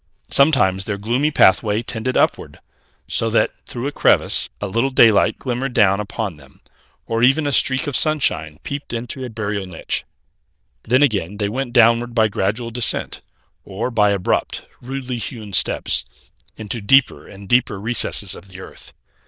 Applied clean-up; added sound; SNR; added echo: neural diffusion model UNIVERSE++.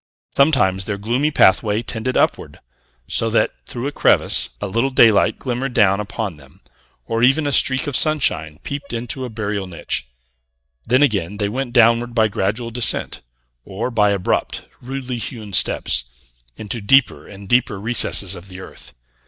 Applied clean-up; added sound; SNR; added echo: neural mask model DeepFilterNet 3.